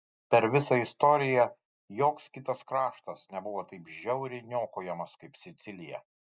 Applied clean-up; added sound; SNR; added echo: none; none; none; none.